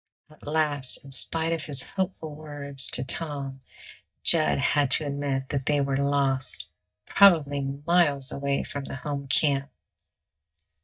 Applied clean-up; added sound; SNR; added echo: neural mask model DeepFilterNet 3.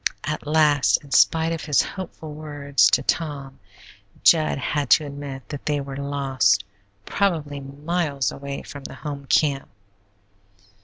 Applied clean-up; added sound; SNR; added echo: none; none; none; none.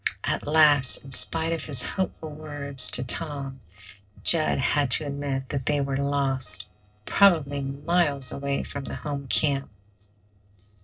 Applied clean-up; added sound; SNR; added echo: neural separator model SepFormer DNS4.